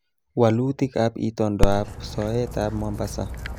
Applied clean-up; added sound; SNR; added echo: none; Dog; 1 dB; none.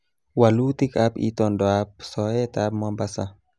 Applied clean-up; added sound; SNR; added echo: none; none; none; none.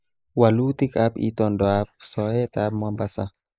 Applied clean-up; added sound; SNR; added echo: neural mask model Resemble Enhance denoiser.